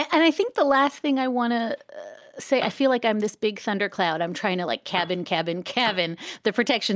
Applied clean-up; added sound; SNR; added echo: none; Piano; 14 dB; none.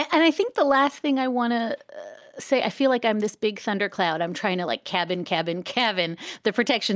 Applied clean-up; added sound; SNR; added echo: none; none; none; none.